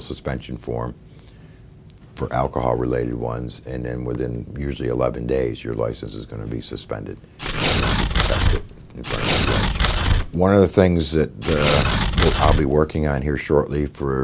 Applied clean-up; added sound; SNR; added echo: none; Tearing; -2 dB; none.